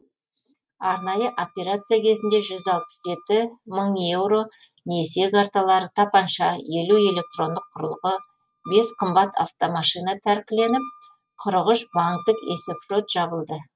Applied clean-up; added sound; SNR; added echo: neural mask model RNNoise.